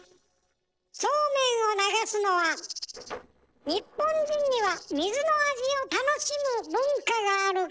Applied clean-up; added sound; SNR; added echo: neural separator model SepFormer DNS4.